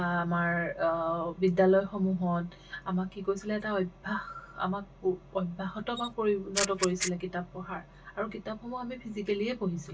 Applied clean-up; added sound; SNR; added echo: none; Camera; 5 dB; reverberation time 0.1 s.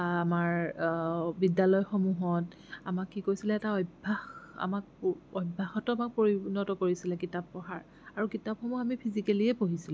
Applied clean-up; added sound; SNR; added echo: none; none; none; none.